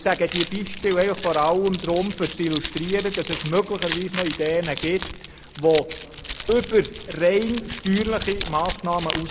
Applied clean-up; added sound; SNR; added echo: none; Keys jangling; 10 dB; none.